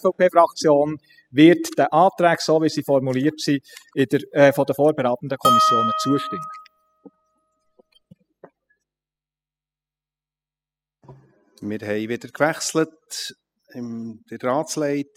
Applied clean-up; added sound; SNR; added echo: classical method spectral subtraction.